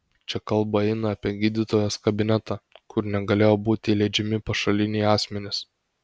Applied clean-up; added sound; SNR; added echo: none; none; none; none.